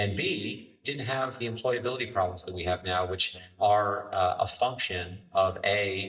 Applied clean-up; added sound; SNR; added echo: neural mask model DeepFilterNet 3.